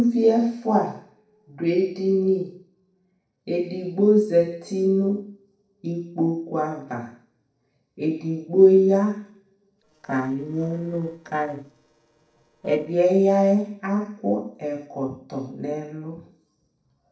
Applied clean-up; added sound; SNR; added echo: neural separator model SepFormer DNS4.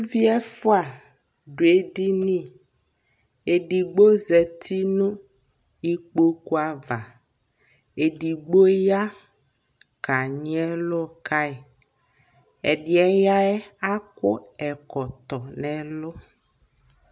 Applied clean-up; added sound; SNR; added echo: none; none; none; none.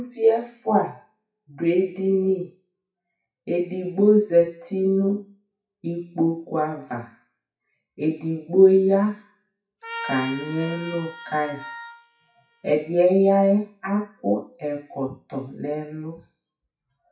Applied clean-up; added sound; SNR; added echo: classical method WPE with log-MMSE.